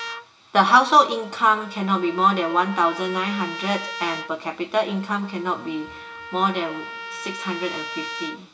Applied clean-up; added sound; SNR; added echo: none; Trumpet; 13 dB; reverberation time 1.4 s.